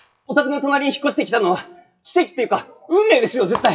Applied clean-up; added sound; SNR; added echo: classical method WPE with log-MMSE.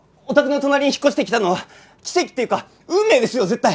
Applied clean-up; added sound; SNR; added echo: none; none; none; none.